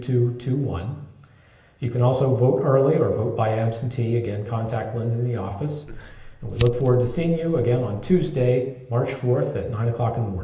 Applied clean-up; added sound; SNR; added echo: none; Fire; 11 dB; reverberation time 0.9 s.